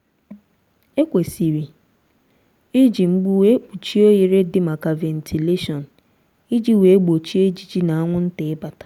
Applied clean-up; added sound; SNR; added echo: none; none; none; none.